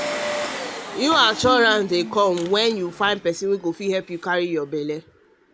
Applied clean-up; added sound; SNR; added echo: none; Engine; 10 dB; none.